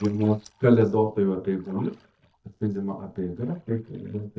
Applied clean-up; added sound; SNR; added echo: neural mask model DeepFilterNet 3.